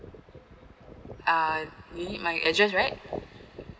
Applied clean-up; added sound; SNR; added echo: none; none; none; none.